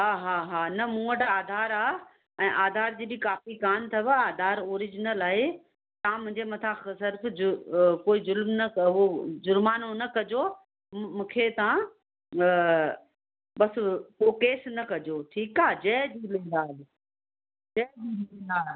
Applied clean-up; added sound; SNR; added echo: none; none; none; none.